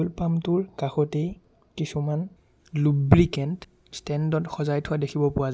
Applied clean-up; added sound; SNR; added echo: none; none; none; none.